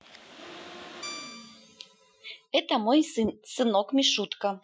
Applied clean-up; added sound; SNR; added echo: classical method Wiener filter.